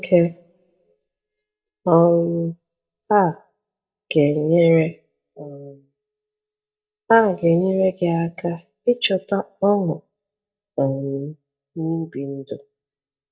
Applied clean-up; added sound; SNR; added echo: neural mask model DeepFilterNet 3.